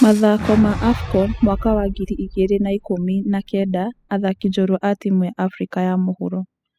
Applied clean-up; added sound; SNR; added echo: classical method spectral subtraction.